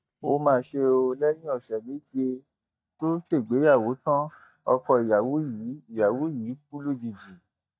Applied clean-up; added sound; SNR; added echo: neural mask model DeepFilterNet 3.